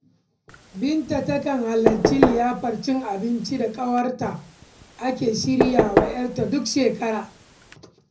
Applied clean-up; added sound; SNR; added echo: none; Knock / Wood; 2 dB; reverberation time 0.4 s.